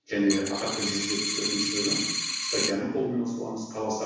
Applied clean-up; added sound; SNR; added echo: none; Coin (dropping); 0 dB; reverberation time 1.1 s.